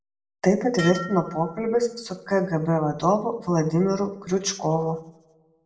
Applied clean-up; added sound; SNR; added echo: none; Dishes, pots, and pans; 15 dB; reverberation time 0.4 s.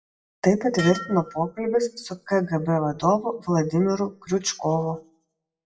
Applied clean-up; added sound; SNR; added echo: classical method WPE with log-MMSE.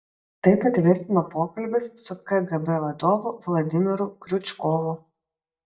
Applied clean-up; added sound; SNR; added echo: neural mask model DeepFilterNet 3.